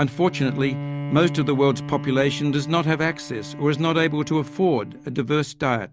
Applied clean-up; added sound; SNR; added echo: none; Bowed string instrument; 11 dB; none.